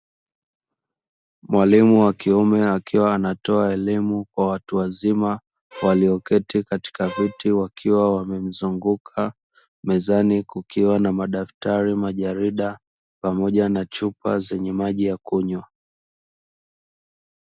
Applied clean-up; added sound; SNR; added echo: none; Bowed string instrument; 14 dB; none.